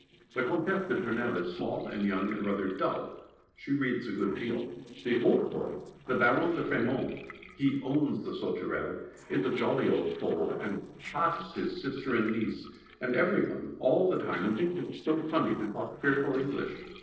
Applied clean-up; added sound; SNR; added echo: neural separator model SepFormer DNS4.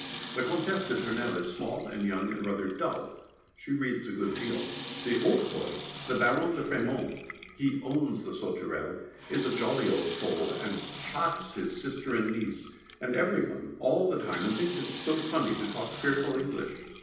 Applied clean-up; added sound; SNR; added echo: none; Sink (filling or washing) / Water tap, faucet; 8 dB; reverberation time 0.9 s.